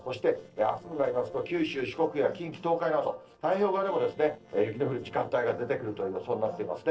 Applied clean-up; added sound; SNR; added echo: neural separator model SepFormer DNS4.